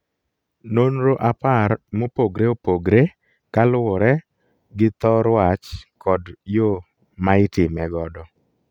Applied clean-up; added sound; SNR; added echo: none; none; none; none.